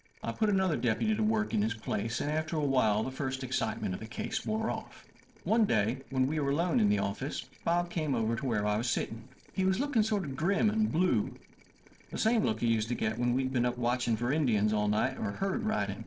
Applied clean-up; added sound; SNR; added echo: neural separator model SepFormer DNS4.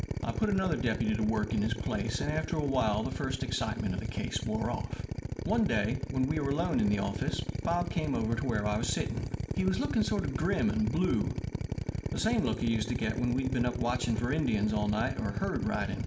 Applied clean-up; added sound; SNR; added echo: none; Drill; 4 dB; reverberation time 0.6 s.